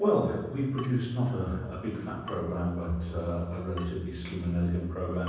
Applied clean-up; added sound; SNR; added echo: none; Drip / Water tap, faucet; 19 dB; reverberation time 1.1 s.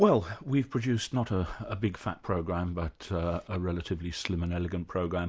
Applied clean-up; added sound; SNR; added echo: none; none; none; none.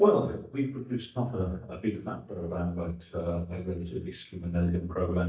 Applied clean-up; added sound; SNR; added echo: neural mask model DeepFilterNet 3.